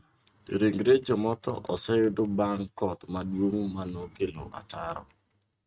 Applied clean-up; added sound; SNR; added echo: neural mask model RNNoise.